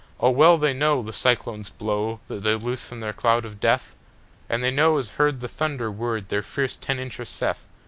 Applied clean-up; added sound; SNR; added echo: none; none; none; none.